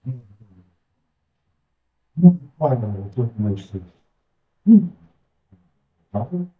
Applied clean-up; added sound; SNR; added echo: neural mask model DeepFilterNet 3.